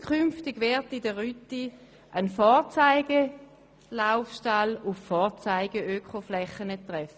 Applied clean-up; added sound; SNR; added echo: none; none; none; none.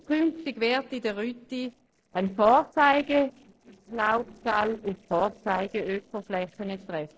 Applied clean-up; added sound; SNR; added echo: neural separator model SepFormer DNS4.